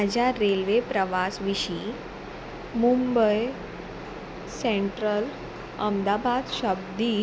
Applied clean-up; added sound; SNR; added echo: none; none; none; none.